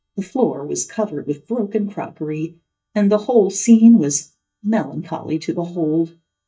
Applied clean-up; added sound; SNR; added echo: neural mask model DeepFilterNet 3.